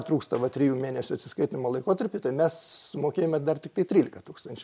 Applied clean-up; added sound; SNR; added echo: none; none; none; none.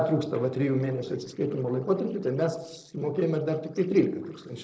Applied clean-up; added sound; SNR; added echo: neural separator model SepFormer DNS4.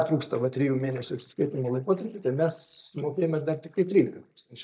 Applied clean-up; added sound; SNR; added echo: neural mask model DeepFilterNet 3.